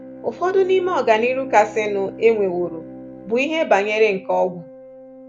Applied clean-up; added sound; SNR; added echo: none; Bowed string instrument + Organ; 17 dB; none.